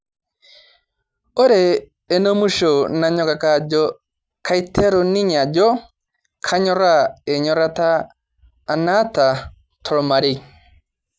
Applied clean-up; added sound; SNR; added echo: none; none; none; none.